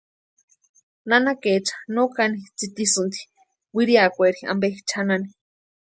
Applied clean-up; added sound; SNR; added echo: none; none; none; none.